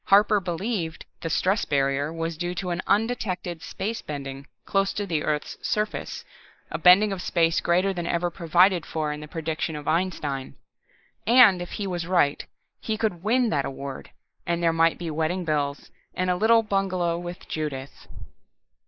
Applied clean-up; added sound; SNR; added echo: neural mask model Resemble Enhance denoiser.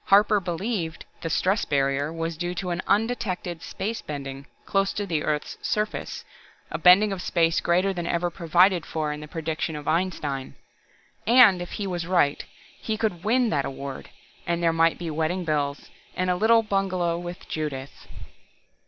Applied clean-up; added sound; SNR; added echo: none; none; none; none.